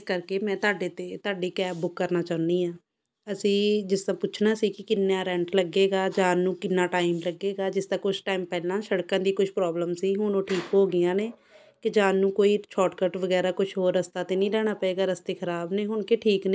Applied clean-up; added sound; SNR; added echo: none; none; none; none.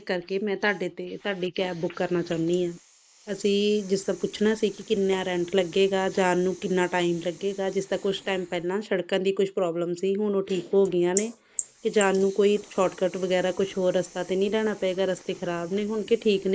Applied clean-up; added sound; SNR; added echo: neural mask model Resemble Enhance denoiser.